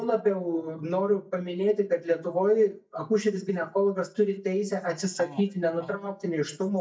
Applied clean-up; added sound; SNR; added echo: neural mask model DeepFilterNet 3.